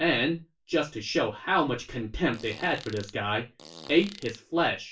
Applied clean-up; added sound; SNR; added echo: none; Fart; 19 dB; reverberation time 0.2 s.